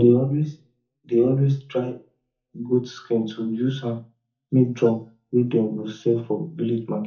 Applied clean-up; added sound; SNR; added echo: neural mask model DeepFilterNet 3.